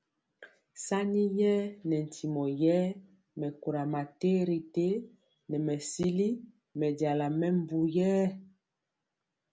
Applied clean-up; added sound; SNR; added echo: none; none; none; none.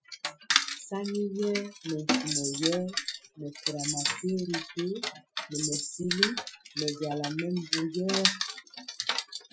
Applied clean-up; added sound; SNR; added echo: classical method Wiener filter.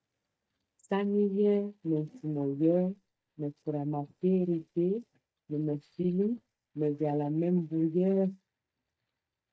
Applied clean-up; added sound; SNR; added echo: neural mask model DeepFilterNet 3.